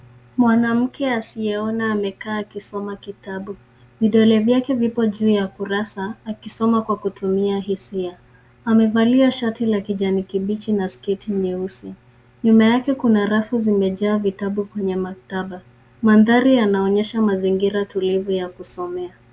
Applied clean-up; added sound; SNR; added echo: none; none; none; none.